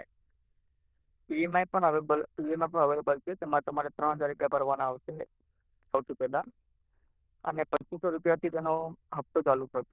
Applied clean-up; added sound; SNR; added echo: neural diffusion model UNIVERSE++.